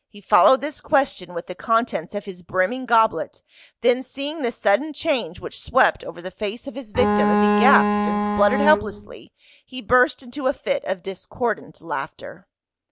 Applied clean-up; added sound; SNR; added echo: none; Bowed string instrument; -2 dB; none.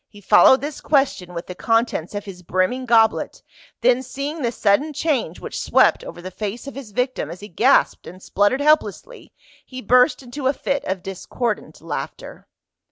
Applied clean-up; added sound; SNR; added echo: none; none; none; none.